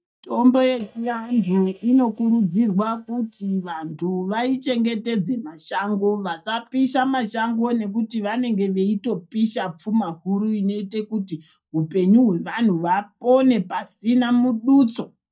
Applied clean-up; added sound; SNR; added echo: neural mask model DeepFilterNet 3.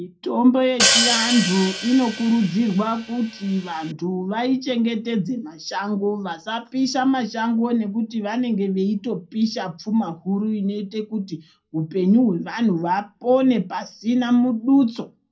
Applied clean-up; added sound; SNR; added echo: none; Hi-hat; 2 dB; reverberation time 0.2 s.